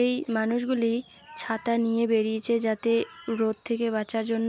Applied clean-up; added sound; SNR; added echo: none; none; none; none.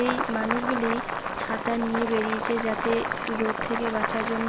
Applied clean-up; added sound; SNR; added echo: none; Boiling; 1 dB; none.